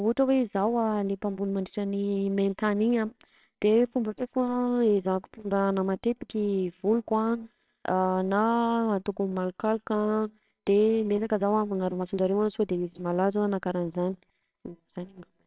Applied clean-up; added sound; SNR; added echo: neural separator model SepFormer WHAMR!.